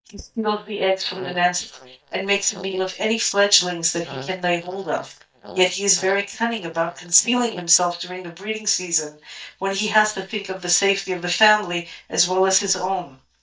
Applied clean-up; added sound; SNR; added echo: neural mask model DeepFilterNet 3.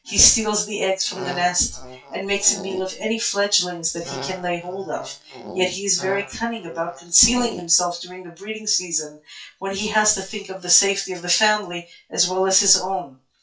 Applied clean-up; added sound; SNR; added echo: classical method WPE with log-MMSE.